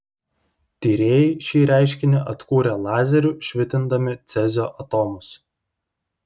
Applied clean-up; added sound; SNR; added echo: none; none; none; none.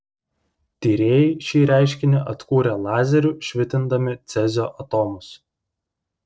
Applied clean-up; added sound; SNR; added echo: neural separator model SepFormer DNS4.